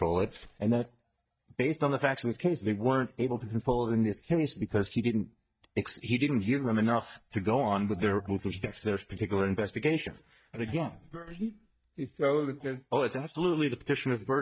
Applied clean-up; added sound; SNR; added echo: neural mask model DeepFilterNet 3.